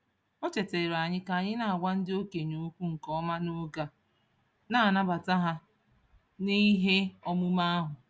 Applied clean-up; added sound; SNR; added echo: none; none; none; none.